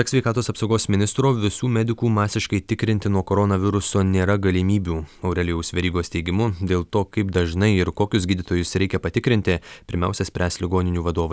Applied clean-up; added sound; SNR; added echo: none; none; none; none.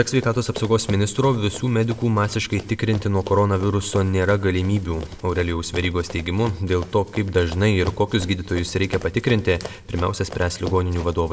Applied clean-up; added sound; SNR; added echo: none; Run; 17 dB; reverberation time 0.7 s.